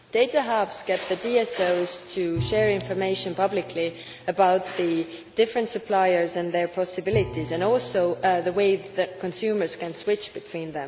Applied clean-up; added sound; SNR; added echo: none; Bowed string instrument; 16 dB; none.